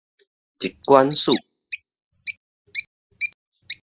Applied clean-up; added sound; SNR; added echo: classical method spectral subtraction.